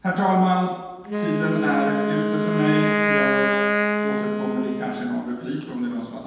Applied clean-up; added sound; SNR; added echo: none; Wind instrument, woodwind instrument; 0 dB; reverberation time 1.2 s.